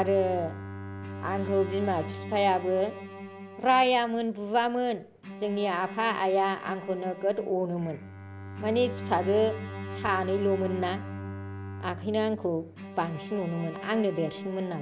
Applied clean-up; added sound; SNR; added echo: none; Bowed string instrument + Bowed string instrument; 10 dB; none.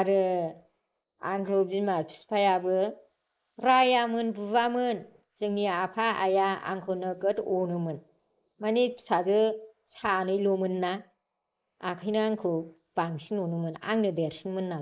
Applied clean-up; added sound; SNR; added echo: neural mask model Resemble Enhance denoiser.